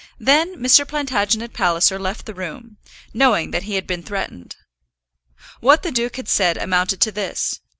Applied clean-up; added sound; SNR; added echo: none; none; none; none.